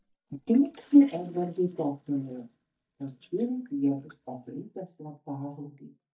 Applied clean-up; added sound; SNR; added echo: neural mask model DeepFilterNet 3.